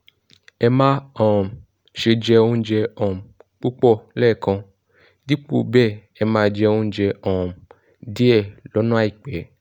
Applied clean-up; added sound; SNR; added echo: none; none; none; none.